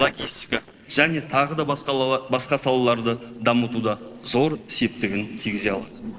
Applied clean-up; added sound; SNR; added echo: neural separator model SepFormer DNS4.